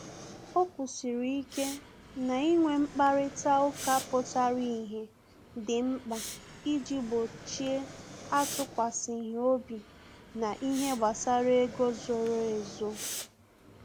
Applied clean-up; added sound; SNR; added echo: none; Fixed-wing aircraft, airplane + Respiratory sounds; 13 dB; none.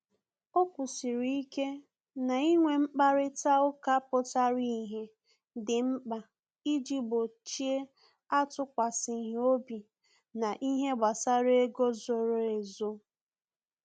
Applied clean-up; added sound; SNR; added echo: none; none; none; none.